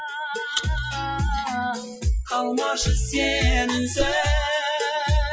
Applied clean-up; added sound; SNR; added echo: classical method Wiener filter.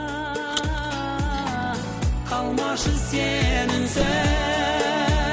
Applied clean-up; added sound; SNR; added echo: none; Car; 15 dB; none.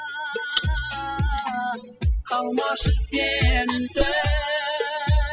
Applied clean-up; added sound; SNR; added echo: classical method spectral subtraction.